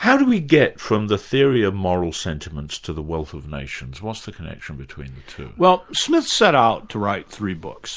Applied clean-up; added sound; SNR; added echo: none; none; none; none.